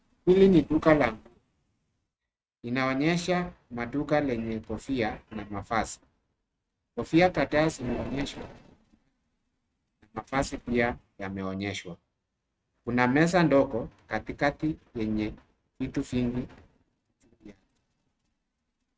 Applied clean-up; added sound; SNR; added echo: neural mask model RNNoise.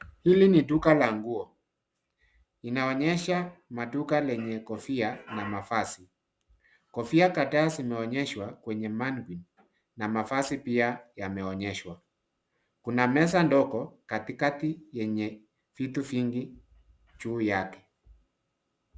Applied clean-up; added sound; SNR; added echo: none; none; none; none.